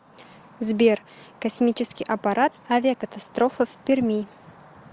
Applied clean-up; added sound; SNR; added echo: none; none; none; none.